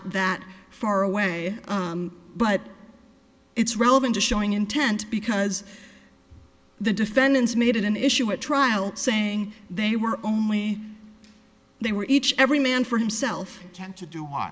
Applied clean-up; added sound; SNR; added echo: none; none; none; none.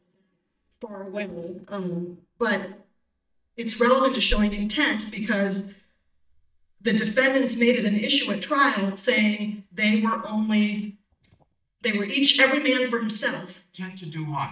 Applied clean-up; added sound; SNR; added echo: neural mask model DeepFilterNet 3.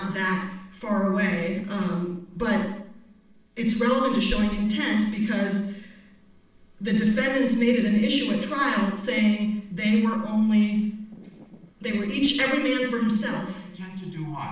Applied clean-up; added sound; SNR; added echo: neural separator model SepFormer DNS4.